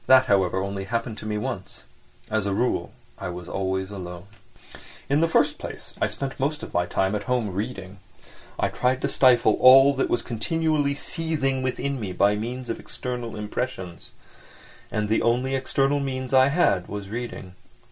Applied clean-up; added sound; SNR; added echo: none; none; none; none.